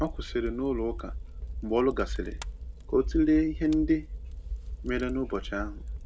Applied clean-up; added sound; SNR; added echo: none; Fire; 7 dB; none.